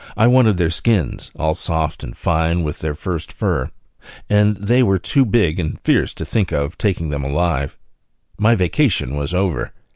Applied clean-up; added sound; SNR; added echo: none; none; none; none.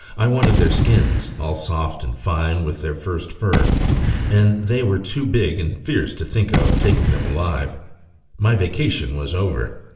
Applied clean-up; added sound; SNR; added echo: none; Gunshot, gunfire / Boom; 2 dB; reverberation time 0.6 s.